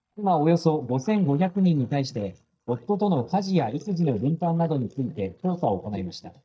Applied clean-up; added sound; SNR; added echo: neural mask model DeepFilterNet 3.